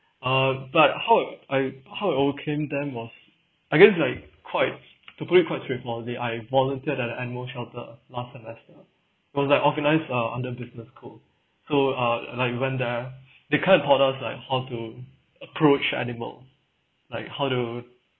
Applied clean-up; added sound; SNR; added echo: none; none; none; none.